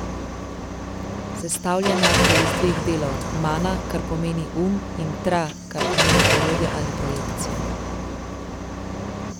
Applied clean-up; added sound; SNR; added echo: none; Car; -3 dB; none.